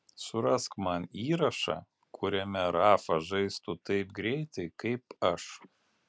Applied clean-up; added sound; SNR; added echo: none; none; none; none.